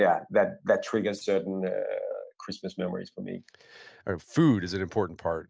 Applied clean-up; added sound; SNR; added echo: none; none; none; none.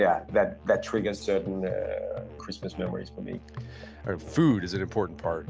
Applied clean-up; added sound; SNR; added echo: none; Musical instrument; 14 dB; none.